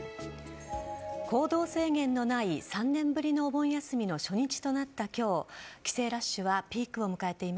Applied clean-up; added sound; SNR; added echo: none; none; none; none.